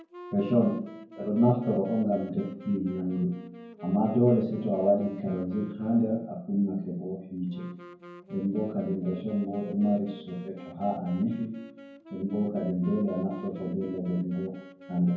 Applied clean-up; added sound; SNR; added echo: none; Wind instrument, woodwind instrument; 18 dB; reverberation time 0.9 s.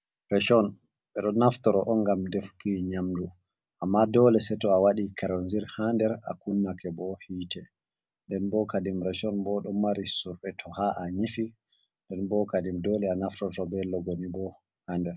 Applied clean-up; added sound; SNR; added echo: none; none; none; none.